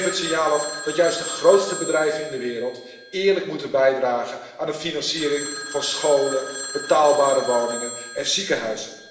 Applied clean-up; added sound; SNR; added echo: none; Telephone; 11 dB; reverberation time 1.0 s.